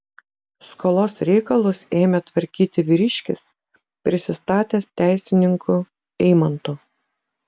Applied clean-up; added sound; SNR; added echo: none; none; none; none.